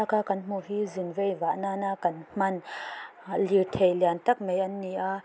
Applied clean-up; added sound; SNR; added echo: none; none; none; none.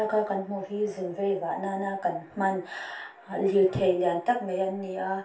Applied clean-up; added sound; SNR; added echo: none; none; none; reverberation time 0.3 s.